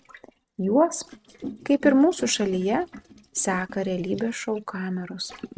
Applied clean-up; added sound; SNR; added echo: neural mask model RNNoise.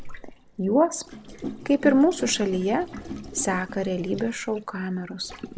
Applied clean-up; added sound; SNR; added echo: none; Gurgling; 13 dB; none.